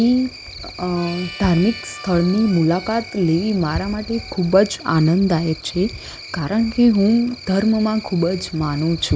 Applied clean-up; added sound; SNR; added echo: none; Cricket + Harmonica; 17 dB; none.